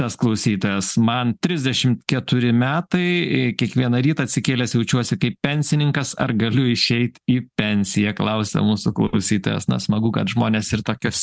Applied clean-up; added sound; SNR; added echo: none; none; none; none.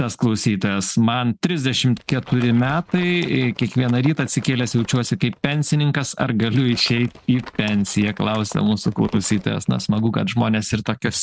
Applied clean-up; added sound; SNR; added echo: neural mask model RNNoise.